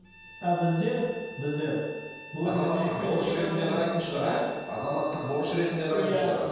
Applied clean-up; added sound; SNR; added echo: none; Bowed string instrument; 19 dB; reverberation time 1.2 s.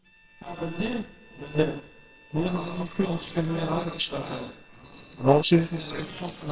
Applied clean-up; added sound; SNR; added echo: neural separator model SepFormer WHAMR!.